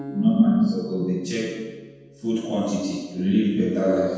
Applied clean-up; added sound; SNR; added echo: none; Acoustic guitar; 19 dB; reverberation time 1.2 s.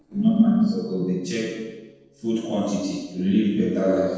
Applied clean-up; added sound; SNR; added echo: neural separator model SepFormer DNS4.